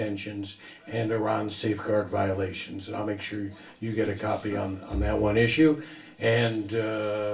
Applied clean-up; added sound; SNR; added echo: none; Bowed string instrument; 8 dB; reverberation time 0.3 s.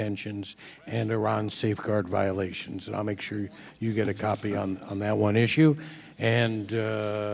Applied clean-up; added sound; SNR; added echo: none; none; none; none.